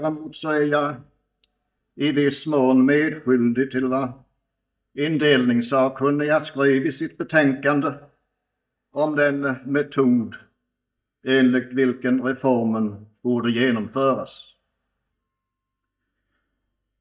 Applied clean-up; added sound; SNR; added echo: neural mask model DeepFilterNet 3.